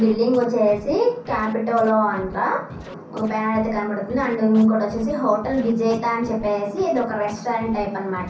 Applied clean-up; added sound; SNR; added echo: none; Scratching (performance technique); 20 dB; reverberation time 0.6 s.